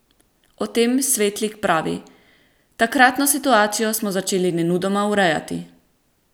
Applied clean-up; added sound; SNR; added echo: none; none; none; none.